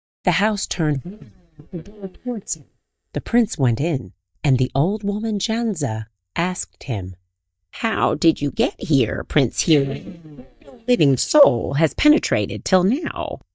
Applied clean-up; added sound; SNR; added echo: neural mask model DeepFilterNet 3.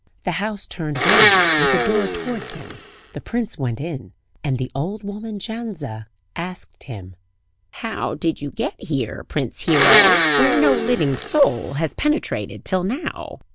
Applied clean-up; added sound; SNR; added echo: none; Domestic sounds, home sounds; -4 dB; none.